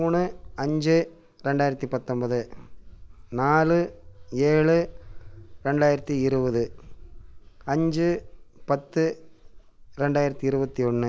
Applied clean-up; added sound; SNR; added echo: none; Walk, footsteps; 17 dB; none.